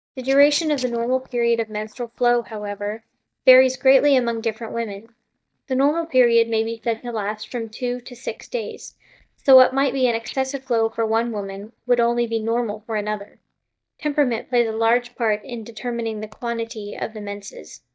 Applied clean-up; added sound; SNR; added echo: neural mask model DeepFilterNet 3.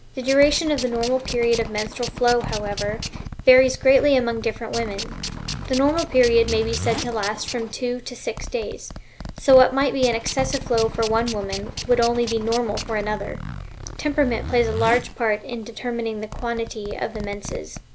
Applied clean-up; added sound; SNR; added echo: none; Zipper (clothing) + Tools; 10 dB; none.